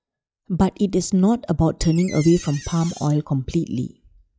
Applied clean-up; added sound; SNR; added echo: classical method log-MMSE.